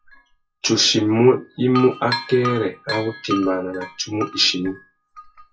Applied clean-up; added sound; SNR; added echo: classical method WPE with log-MMSE.